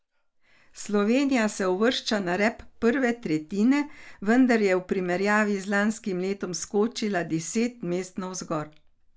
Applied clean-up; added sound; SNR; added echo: none; none; none; none.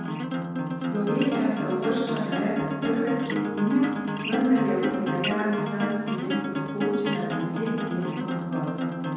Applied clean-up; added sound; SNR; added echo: none; Acoustic guitar; 2 dB; reverberation time 1.2 s.